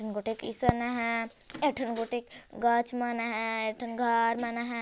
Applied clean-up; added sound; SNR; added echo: none; none; none; none.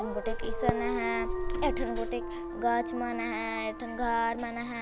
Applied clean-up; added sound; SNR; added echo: none; Vehicle horn, car horn, honking + Dog; 1 dB; none.